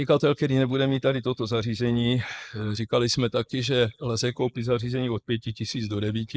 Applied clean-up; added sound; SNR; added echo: neural mask model Resemble Enhance denoiser.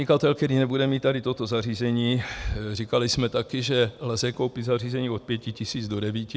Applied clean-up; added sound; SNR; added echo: none; none; none; none.